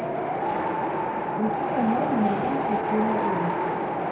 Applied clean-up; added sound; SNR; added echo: none; Wind; -3 dB; reverberation time 0.4 s.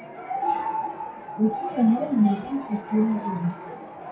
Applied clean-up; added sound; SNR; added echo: classical method WPE with log-MMSE.